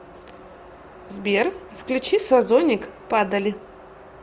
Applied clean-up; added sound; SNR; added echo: none; none; none; none.